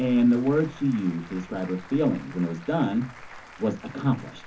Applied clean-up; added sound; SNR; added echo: none; Applause / Crowd; 19 dB; reverberation time 0.3 s.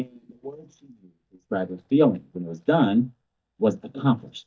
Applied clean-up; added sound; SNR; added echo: neural mask model DeepFilterNet 3.